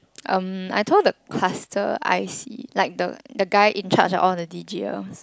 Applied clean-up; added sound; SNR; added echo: none; none; none; none.